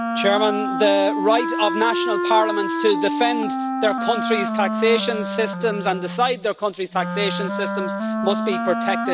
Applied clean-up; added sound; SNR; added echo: none; Wind instrument, woodwind instrument; 2 dB; none.